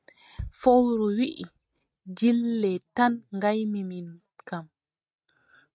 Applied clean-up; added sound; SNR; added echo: neural mask model RNNoise.